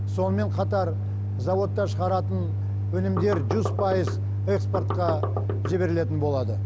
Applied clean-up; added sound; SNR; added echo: none; Knock; 8 dB; none.